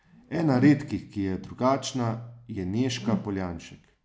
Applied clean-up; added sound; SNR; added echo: none; Whoosh, swoosh, swish; 10 dB; none.